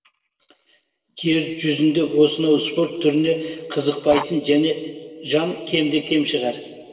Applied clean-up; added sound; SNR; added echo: neural separator model SepFormer DNS4.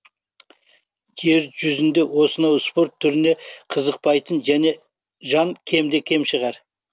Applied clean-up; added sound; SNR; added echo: none; none; none; none.